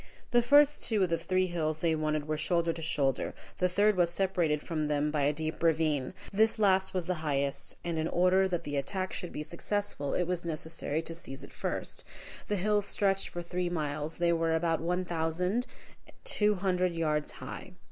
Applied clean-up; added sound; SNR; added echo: none; none; none; none.